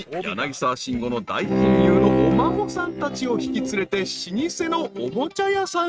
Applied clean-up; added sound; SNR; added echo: neural mask model RNNoise.